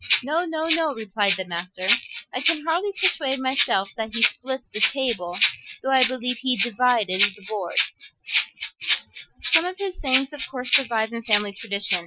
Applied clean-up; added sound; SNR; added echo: classical method Wiener filter.